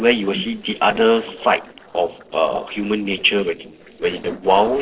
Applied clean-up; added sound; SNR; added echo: neural separator model SepFormer DNS4.